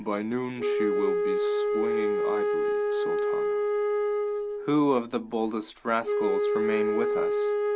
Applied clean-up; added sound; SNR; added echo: none; Wind instrument, woodwind instrument; -4 dB; none.